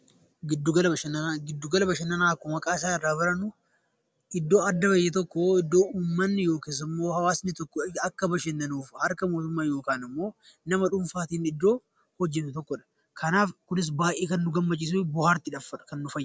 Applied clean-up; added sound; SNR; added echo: none; none; none; none.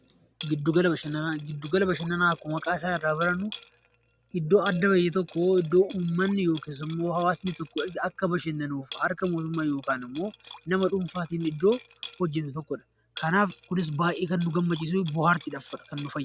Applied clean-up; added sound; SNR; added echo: none; Liquid; 18 dB; none.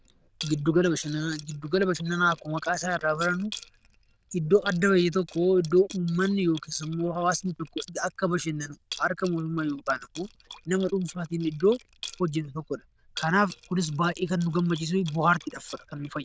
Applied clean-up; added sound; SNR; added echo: neural diffusion model UNIVERSE++.